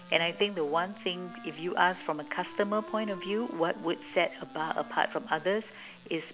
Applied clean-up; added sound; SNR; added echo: none; Wind instrument, woodwind instrument; 17 dB; none.